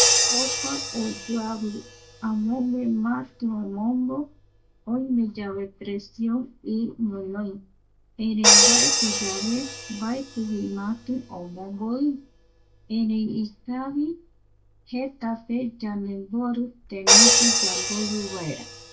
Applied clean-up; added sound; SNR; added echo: none; Crash cymbal; -3 dB; reverberation time 0.2 s.